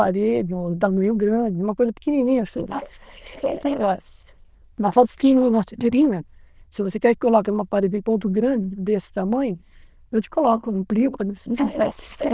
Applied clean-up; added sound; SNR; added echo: neural diffusion model UNIVERSE++.